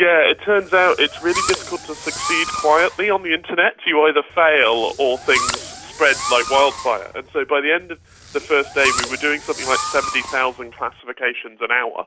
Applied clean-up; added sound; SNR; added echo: none; Fireworks; 9 dB; none.